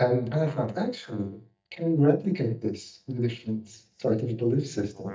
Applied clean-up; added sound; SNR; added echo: neural mask model DeepFilterNet 3.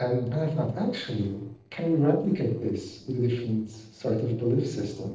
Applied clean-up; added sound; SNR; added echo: neural separator model SepFormer DNS4.